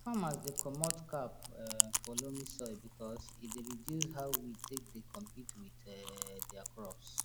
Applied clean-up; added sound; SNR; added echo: none; Chewing, mastication; -1 dB; none.